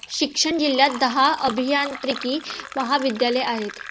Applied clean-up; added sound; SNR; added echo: none; Fill (with liquid); 15 dB; none.